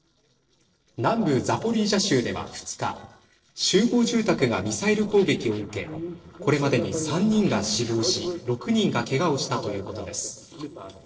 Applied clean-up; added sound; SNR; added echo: neural separator model SepFormer DNS4.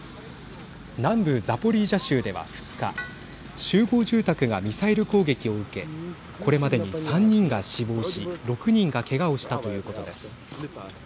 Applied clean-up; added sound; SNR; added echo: none; none; none; none.